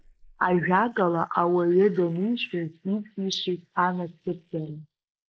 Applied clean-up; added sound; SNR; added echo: neural mask model Resemble Enhance denoiser.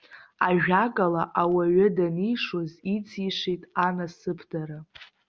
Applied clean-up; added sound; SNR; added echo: none; none; none; none.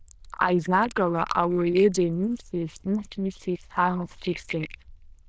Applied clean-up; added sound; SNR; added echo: neural diffusion model UNIVERSE++.